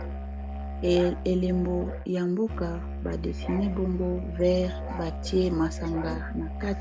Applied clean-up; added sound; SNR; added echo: none; Musical instrument; 6 dB; none.